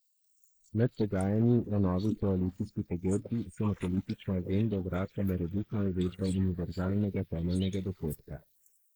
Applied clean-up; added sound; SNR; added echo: neural mask model Resemble Enhance denoiser.